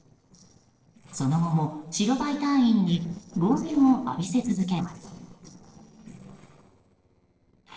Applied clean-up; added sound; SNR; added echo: neural separator model SepFormer DNS4.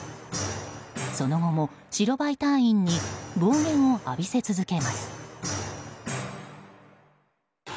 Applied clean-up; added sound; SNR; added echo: none; none; none; none.